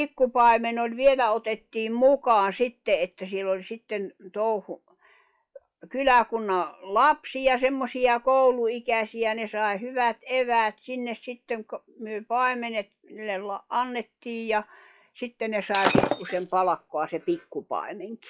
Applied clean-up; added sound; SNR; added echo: classical method log-MMSE.